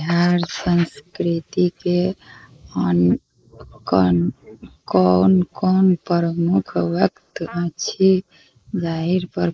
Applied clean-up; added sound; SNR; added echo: neural mask model Resemble Enhance denoiser.